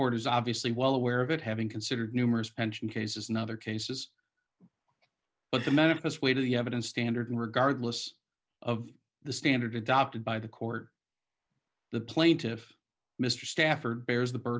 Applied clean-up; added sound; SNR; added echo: none; none; none; none.